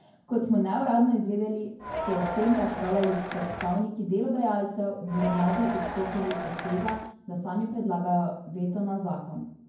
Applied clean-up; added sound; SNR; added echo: none; Crowd; 6 dB; reverberation time 0.9 s.